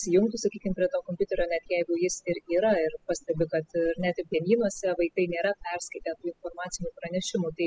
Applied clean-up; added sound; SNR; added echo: classical method spectral subtraction.